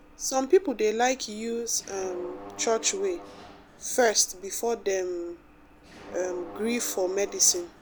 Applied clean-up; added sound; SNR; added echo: none; Mechanisms; 17 dB; none.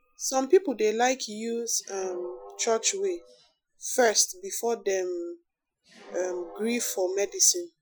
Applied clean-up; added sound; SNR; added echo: classical method Wiener filter.